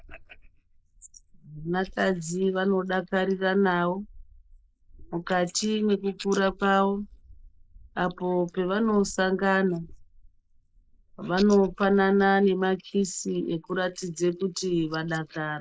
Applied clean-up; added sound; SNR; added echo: neural mask model Resemble Enhance denoiser.